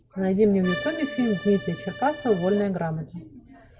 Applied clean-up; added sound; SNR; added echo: none; Accordion; 10 dB; none.